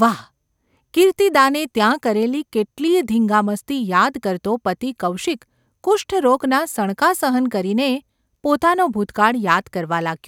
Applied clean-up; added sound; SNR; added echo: none; none; none; none.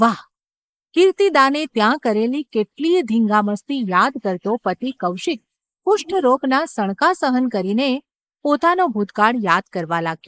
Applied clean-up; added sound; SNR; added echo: neural mask model Resemble Enhance denoiser.